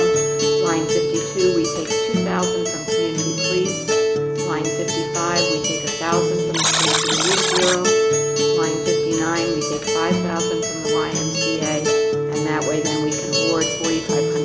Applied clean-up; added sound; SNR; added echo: none; Acoustic guitar + Alarm; -4 dB; none.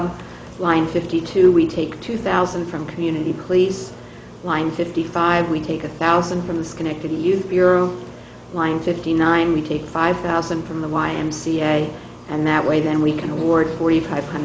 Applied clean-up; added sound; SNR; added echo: none; none; none; none.